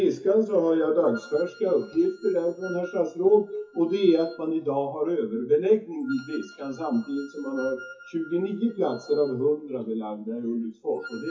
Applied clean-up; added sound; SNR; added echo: classical method WPE with log-MMSE.